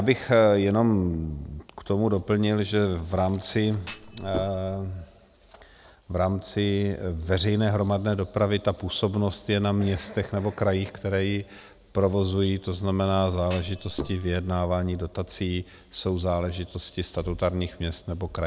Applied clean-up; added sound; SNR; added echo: none; Thump, thud; 11 dB; none.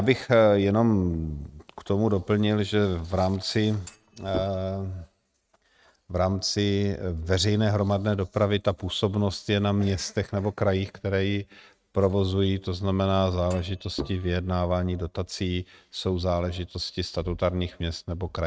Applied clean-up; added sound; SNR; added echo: neural mask model RNNoise.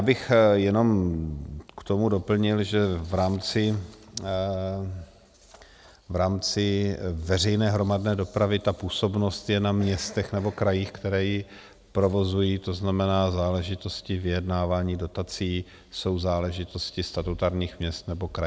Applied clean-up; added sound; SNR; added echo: none; none; none; none.